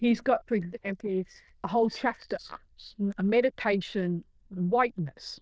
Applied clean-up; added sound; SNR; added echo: neural diffusion model UNIVERSE++.